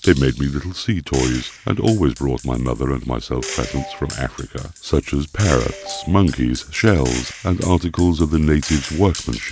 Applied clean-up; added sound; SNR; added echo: none; Ringtone + Gunshot, gunfire; 15 dB; none.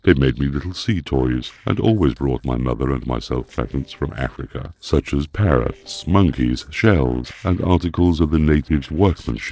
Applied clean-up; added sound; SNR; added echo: neural separator model SepFormer DNS4.